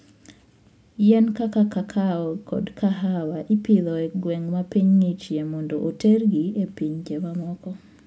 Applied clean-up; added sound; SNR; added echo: none; none; none; none.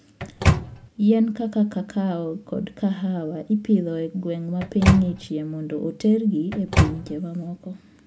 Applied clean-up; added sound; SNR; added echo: none; Microwave oven; -1 dB; none.